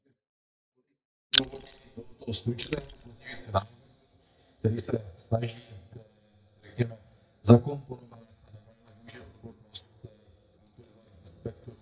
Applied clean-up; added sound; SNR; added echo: neural mask model DeepFilterNet 3.